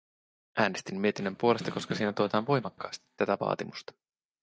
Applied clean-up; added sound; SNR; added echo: neural mask model DeepFilterNet 3.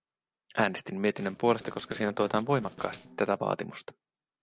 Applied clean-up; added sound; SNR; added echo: neural separator model SepFormer DNS4.